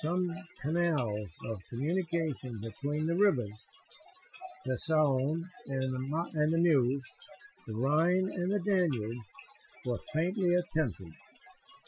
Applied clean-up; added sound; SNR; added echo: classical method Wiener filter.